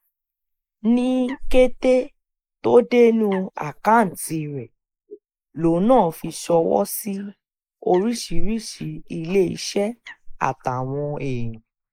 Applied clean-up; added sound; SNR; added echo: neural mask model Resemble Enhance denoiser.